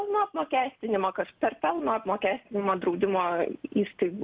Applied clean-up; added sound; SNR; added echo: none; none; none; none.